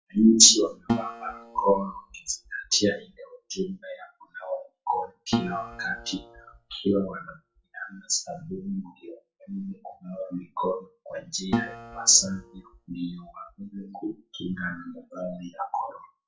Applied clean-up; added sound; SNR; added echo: classical method WPE with log-MMSE.